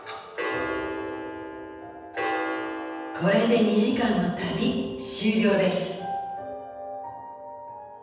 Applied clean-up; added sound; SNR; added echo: none; none; none; reverberation time 1.1 s.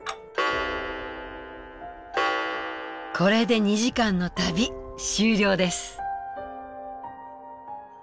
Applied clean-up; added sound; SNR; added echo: none; none; none; none.